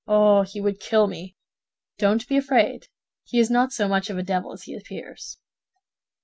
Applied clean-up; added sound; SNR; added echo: none; none; none; none.